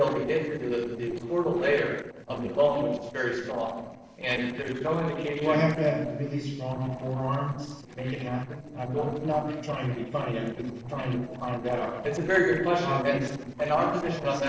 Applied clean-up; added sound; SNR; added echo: neural separator model SepFormer DNS4.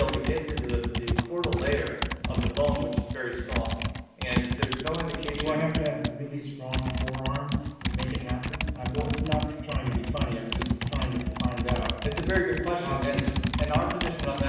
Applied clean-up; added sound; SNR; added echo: none; Computer keyboard; -1 dB; reverberation time 0.9 s.